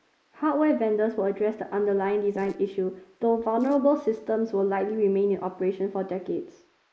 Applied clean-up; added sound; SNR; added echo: neural mask model Resemble Enhance denoiser.